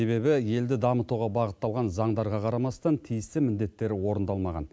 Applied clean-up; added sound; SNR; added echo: none; none; none; none.